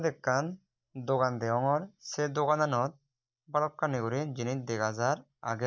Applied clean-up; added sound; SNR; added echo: neural mask model Resemble Enhance denoiser.